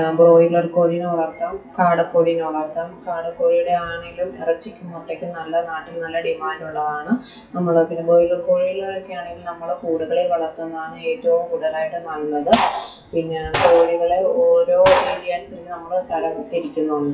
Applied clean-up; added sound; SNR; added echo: classical method WPE with log-MMSE.